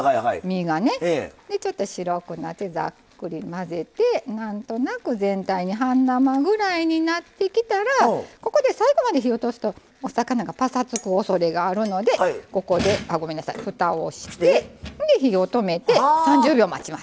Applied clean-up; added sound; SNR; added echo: none; none; none; none.